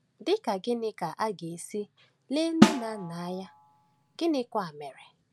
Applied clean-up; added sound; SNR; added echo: none; Snare drum; -5 dB; none.